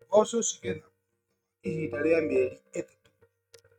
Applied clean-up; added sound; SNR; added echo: neural mask model RNNoise.